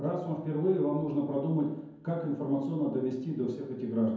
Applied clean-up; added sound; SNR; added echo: none; none; none; reverberation time 0.9 s.